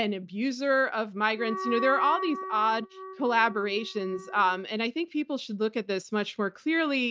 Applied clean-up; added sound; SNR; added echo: neural mask model RNNoise.